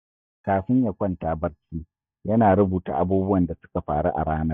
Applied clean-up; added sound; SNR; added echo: neural mask model DeepFilterNet 3.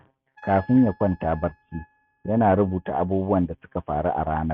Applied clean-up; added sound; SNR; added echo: neural mask model RNNoise.